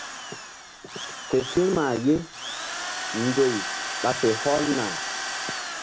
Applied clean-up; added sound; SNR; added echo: none; Drill; 6 dB; none.